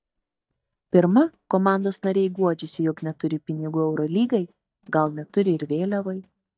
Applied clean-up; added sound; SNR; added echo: neural mask model DeepFilterNet 3.